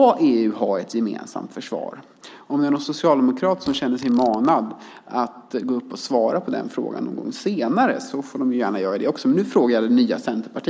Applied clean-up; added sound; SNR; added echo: neural mask model Resemble Enhance denoiser.